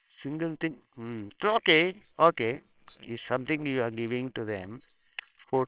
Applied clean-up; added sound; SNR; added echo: neural separator model SepFormer WHAMR!.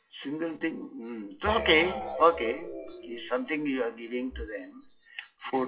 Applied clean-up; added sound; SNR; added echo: classical method WPE with log-MMSE.